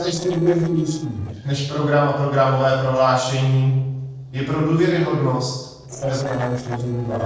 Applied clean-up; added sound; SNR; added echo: neural separator model SepFormer DNS4.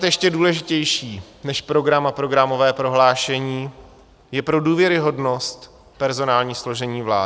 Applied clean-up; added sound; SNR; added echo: none; none; none; none.